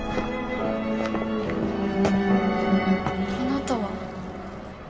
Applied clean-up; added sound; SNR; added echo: none; Race car, auto racing; 17 dB; reverberation time 3.0 s.